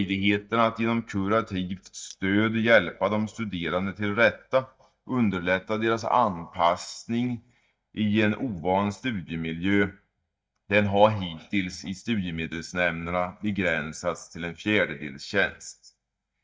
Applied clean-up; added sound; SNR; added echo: neural mask model DeepFilterNet 3.